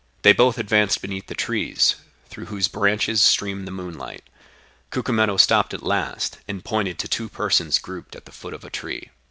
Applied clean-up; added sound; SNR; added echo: none; none; none; none.